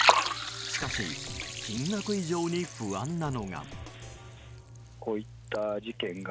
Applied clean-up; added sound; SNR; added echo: none; Liquid; -1 dB; none.